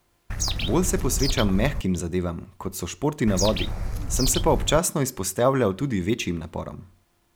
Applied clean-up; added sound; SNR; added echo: none; Bird; 1 dB; none.